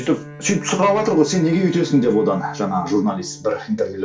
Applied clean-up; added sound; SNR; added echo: none; Bowed string instrument; 16 dB; reverberation time 0.3 s.